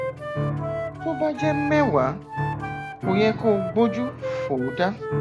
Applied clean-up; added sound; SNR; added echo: none; Wind instrument, woodwind instrument + Piano; 3 dB; none.